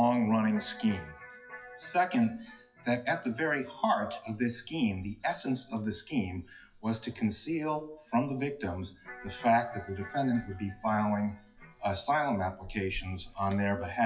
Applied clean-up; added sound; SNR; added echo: classical method WPE with log-MMSE.